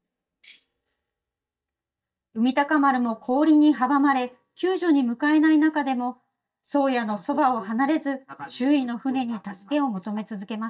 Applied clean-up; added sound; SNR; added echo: neural mask model DeepFilterNet 3.